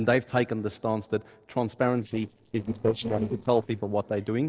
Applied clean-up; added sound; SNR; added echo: neural separator model SepFormer DNS4.